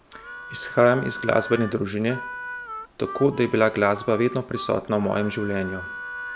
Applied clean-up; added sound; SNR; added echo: none; Harmonica; 12 dB; none.